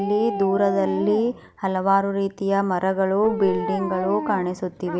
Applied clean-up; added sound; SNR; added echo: none; Dog; 9 dB; none.